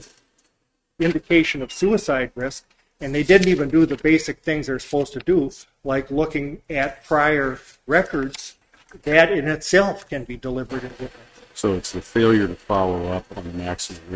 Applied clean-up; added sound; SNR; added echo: neural mask model RNNoise.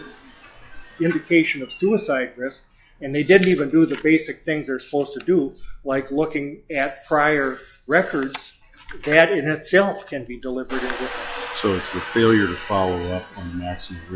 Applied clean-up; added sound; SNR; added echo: classical method log-MMSE.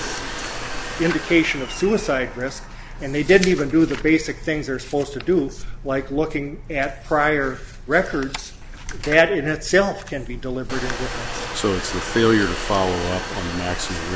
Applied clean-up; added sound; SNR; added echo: none; Domestic sounds, home sounds; 12 dB; none.